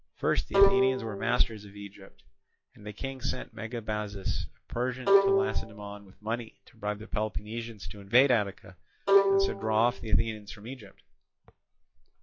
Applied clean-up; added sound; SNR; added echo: classical method log-MMSE.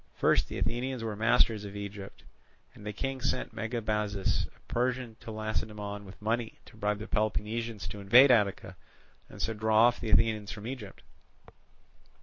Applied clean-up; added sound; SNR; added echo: none; none; none; none.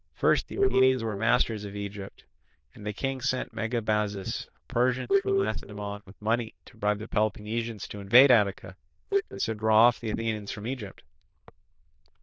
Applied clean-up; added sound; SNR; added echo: neural diffusion model UNIVERSE++.